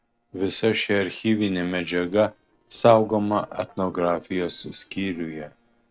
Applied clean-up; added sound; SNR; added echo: neural separator model SepFormer DNS4.